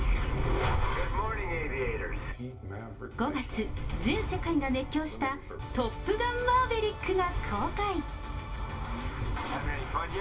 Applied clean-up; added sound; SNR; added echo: none; none; none; reverberation time 0.2 s.